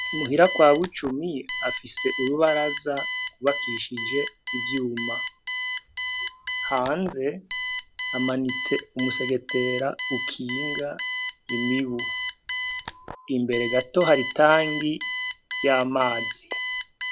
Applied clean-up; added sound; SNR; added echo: none; Alarm; 3 dB; none.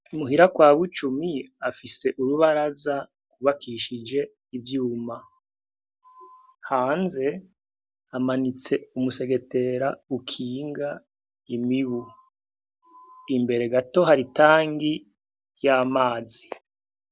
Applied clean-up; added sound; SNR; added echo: none; none; none; none.